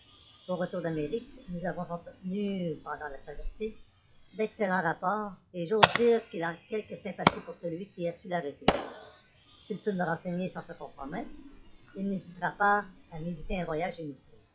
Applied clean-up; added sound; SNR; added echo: classical method log-MMSE.